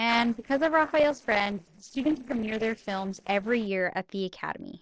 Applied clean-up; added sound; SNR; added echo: neural separator model SepFormer DNS4.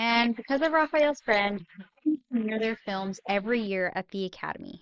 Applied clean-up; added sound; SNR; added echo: neural mask model Resemble Enhance denoiser.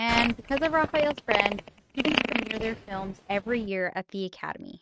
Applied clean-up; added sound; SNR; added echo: neural mask model RNNoise.